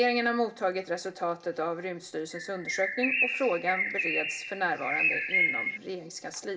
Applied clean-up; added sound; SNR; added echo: none; Bird; -1 dB; reverberation time 0.2 s.